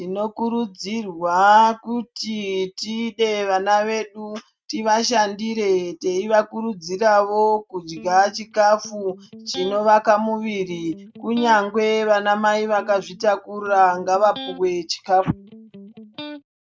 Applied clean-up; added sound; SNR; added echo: neural mask model RNNoise.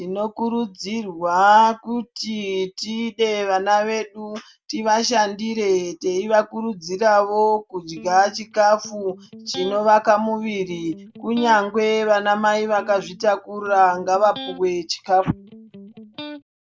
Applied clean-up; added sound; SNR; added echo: none; Electric guitar; 19 dB; none.